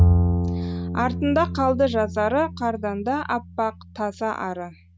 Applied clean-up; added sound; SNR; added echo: none; Bowed string instrument; 0 dB; none.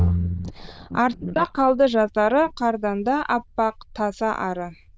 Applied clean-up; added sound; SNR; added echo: neural diffusion model UNIVERSE++.